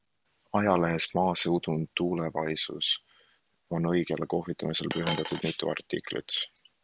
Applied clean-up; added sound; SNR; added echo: none; Coin (dropping); 3 dB; none.